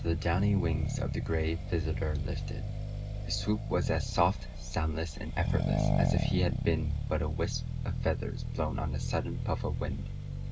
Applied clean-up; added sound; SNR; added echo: none; Accelerating, revving, vroom; 1 dB; reverberation time 0.2 s.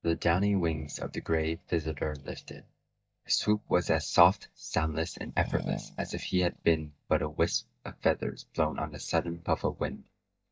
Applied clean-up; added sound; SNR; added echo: neural mask model DeepFilterNet 3.